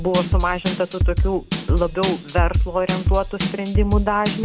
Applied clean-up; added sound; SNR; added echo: none; Drum / Drum kit; -2 dB; none.